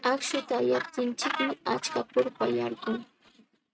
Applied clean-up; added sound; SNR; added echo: neural mask model RNNoise.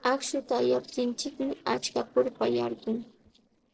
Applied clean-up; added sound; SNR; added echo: neural separator model SepFormer DNS4.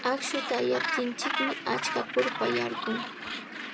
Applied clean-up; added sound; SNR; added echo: none; Gull, seagull; 3 dB; none.